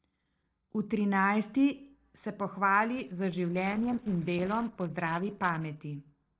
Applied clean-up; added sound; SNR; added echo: neural separator model SepFormer DNS4.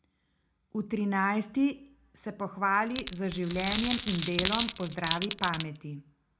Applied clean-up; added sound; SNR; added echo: none; Glass; 4 dB; reverberation time 0.3 s.